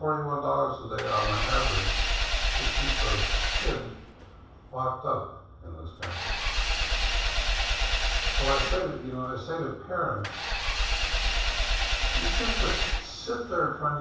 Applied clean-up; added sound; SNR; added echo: none; Engine / Vehicle; -5 dB; reverberation time 0.7 s.